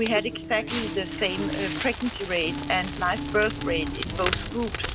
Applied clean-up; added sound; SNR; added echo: none; Crackle; 2 dB; none.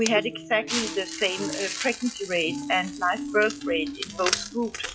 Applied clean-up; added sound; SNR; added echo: classical method log-MMSE.